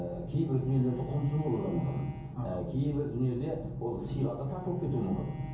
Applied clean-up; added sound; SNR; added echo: none; Bowed string instrument; 17 dB; reverberation time 0.7 s.